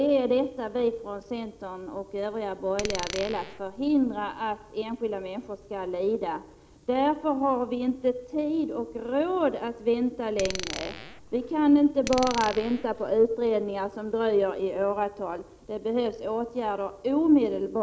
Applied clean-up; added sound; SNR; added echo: none; Glass; 12 dB; none.